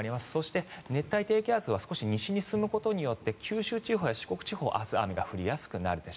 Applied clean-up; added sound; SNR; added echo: none; none; none; none.